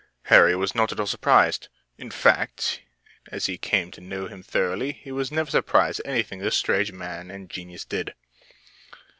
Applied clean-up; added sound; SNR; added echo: none; none; none; none.